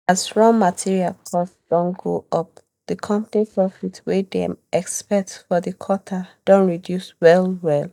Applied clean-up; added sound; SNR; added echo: neural mask model DeepFilterNet 3.